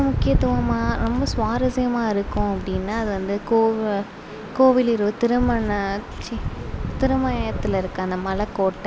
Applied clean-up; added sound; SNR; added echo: none; none; none; none.